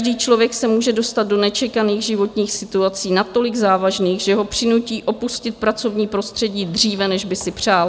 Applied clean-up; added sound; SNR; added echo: none; none; none; none.